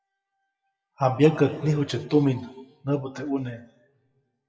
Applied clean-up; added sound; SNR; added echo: classical method WPE with log-MMSE.